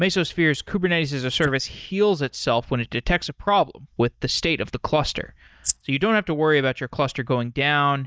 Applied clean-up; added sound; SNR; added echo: neural mask model DeepFilterNet 3.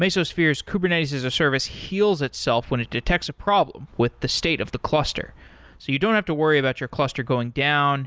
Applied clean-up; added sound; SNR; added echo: none; none; none; none.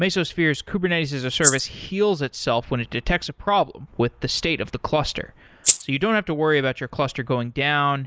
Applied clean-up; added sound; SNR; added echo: neural mask model Resemble Enhance denoiser.